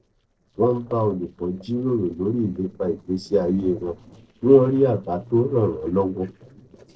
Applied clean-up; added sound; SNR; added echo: neural separator model SepFormer DNS4.